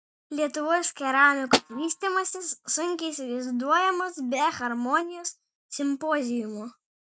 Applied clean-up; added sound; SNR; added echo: neural mask model RNNoise.